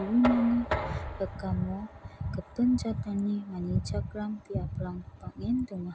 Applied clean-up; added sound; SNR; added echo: none; Knock; 10 dB; none.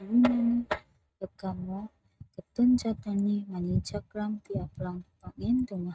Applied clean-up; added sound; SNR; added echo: neural mask model RNNoise.